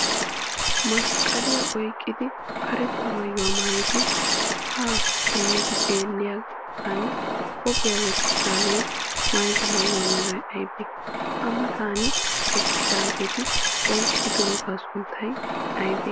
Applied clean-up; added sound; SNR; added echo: none; Liquid; -5 dB; none.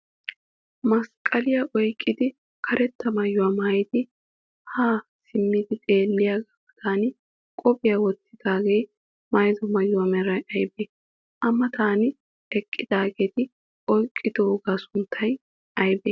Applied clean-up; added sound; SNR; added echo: none; none; none; none.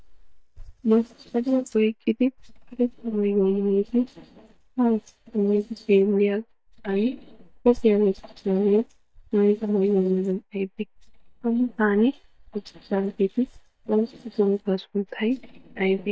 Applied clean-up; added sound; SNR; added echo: neural mask model DeepFilterNet 3.